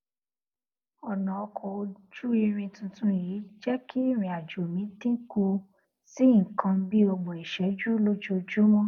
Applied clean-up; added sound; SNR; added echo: none; none; none; none.